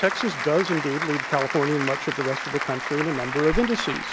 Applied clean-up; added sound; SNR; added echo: none; Applause; 4 dB; none.